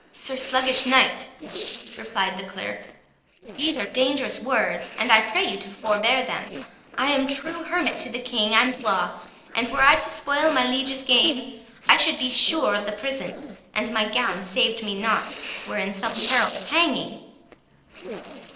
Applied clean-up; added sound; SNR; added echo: neural separator model SepFormer DNS4.